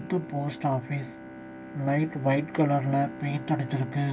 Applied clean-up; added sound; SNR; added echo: none; Bowed string instrument; 13 dB; none.